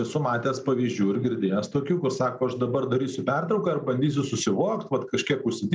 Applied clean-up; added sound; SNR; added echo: none; none; none; none.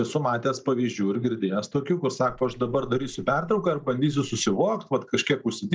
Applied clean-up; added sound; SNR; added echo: neural mask model DeepFilterNet 3.